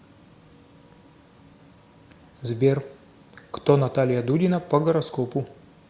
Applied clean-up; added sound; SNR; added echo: none; none; none; none.